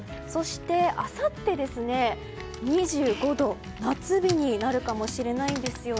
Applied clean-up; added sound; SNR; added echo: none; Computer keyboard; 16 dB; none.